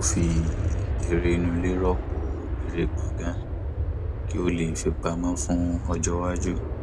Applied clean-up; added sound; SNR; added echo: none; Aircraft; -1 dB; none.